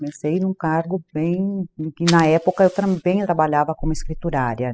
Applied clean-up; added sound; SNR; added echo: classical method spectral subtraction.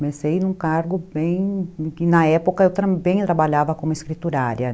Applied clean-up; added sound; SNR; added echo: none; none; none; none.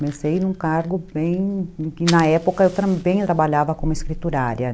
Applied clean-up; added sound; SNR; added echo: none; Fire; 14 dB; none.